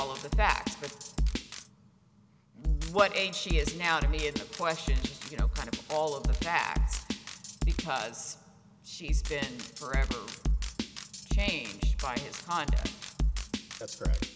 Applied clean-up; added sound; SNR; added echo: none; Drum kit; -3 dB; none.